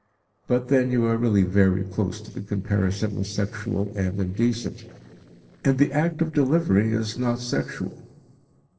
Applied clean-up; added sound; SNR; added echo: neural separator model SepFormer DNS4.